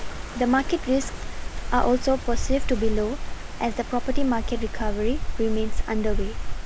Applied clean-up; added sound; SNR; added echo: none; Wind; -1 dB; none.